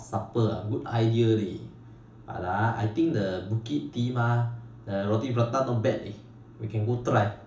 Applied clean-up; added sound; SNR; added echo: none; none; none; reverberation time 0.7 s.